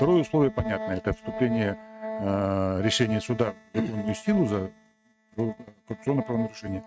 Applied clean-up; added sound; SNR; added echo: neural mask model RNNoise.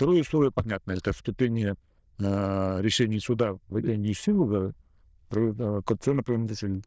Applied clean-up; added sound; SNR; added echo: neural diffusion model UNIVERSE++.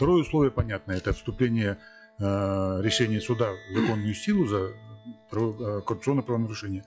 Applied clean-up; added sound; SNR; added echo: classical method log-MMSE.